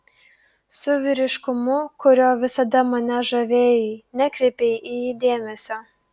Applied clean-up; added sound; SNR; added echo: none; none; none; none.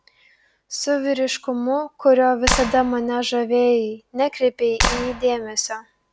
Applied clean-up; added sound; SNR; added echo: none; Clapping; 3 dB; none.